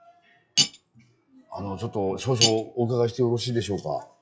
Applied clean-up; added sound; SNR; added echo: classical method log-MMSE.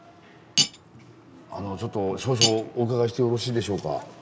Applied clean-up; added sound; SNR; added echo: none; Cutlery, silverware; 3 dB; none.